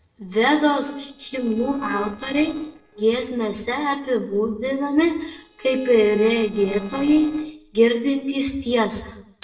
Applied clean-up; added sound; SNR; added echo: neural separator model SepFormer DNS4.